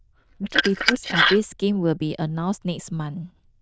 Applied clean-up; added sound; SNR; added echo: neural diffusion model UNIVERSE++.